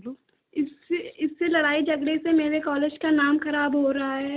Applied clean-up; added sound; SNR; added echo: none; none; none; none.